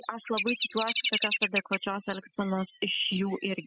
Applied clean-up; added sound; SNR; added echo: classical method spectral subtraction.